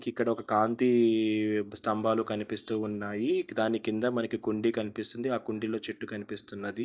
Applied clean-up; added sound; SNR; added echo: neural mask model DeepFilterNet 3.